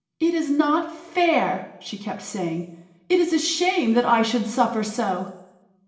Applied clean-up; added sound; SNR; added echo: none; none; none; reverberation time 0.8 s.